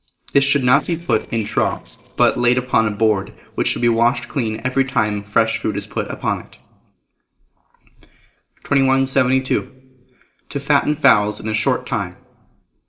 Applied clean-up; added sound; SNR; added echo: neural separator model SepFormer DNS4.